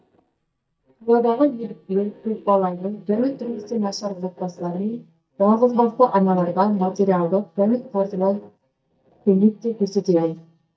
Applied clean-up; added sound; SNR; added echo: neural mask model DeepFilterNet 3.